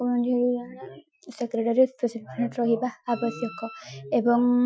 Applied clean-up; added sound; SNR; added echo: classical method Wiener filter.